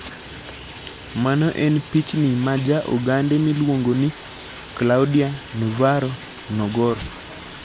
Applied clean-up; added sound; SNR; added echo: none; Bathtub (filling or washing); 15 dB; none.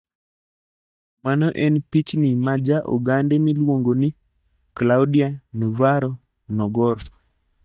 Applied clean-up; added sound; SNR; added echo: neural mask model DeepFilterNet 3.